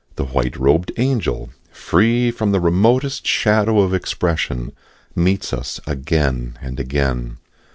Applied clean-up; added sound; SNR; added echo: none; none; none; none.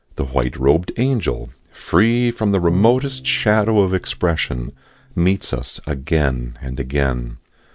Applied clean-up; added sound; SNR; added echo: none; Bowed string instrument; 17 dB; none.